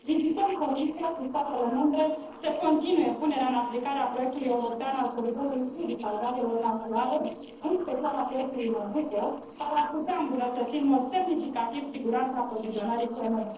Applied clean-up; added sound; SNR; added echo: neural separator model SepFormer DNS4.